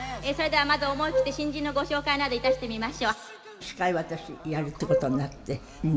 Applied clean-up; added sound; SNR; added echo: none; Wind instrument, woodwind instrument; 2 dB; none.